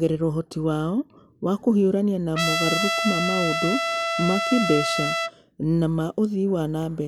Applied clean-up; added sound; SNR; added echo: none; Trumpet; 1 dB; none.